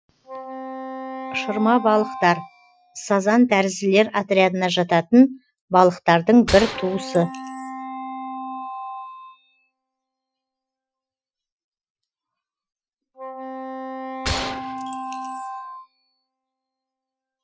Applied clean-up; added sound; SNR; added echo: classical method Wiener filter.